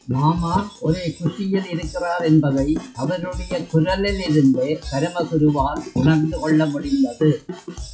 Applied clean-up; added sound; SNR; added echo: classical method WPE with log-MMSE.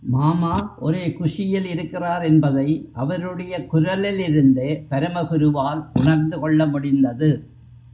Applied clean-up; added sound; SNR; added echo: none; none; none; none.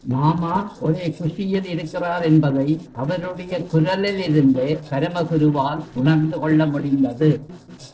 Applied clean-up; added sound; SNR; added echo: neural separator model SepFormer DNS4.